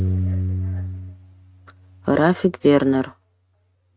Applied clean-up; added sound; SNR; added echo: neural mask model RNNoise.